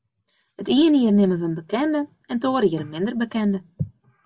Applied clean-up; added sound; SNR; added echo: none; none; none; none.